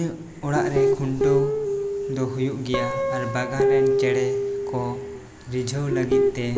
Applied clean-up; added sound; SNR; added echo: none; Guitar; -3 dB; none.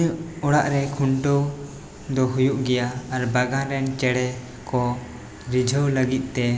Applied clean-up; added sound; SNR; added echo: none; none; none; none.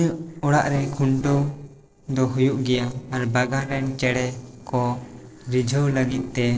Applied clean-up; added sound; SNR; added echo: neural separator model SepFormer DNS4.